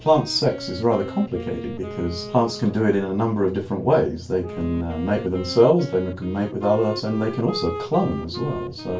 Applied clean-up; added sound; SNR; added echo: none; Wind instrument, woodwind instrument; 13 dB; reverberation time 0.2 s.